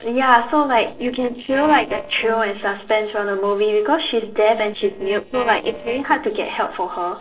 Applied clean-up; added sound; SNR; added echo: neural separator model SepFormer DNS4.